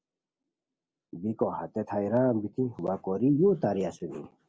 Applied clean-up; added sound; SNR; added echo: none; none; none; none.